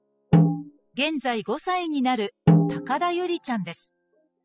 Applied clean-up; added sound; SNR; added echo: classical method spectral subtraction.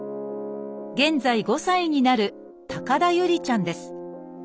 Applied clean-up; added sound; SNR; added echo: none; none; none; none.